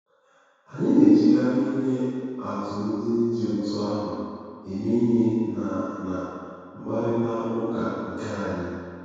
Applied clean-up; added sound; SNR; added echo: none; none; none; reverberation time 2.0 s.